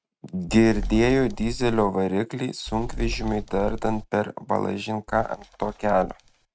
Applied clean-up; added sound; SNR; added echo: neural mask model RNNoise.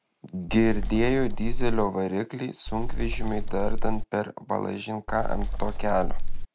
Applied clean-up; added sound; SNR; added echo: none; Wind; -4 dB; none.